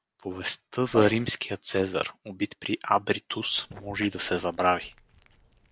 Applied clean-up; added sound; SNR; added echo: neural separator model SepFormer DNS4.